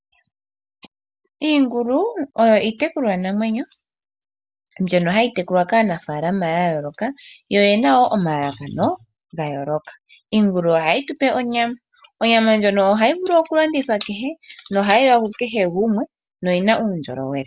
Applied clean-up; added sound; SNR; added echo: none; none; none; none.